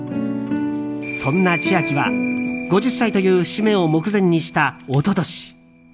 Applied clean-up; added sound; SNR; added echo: none; none; none; none.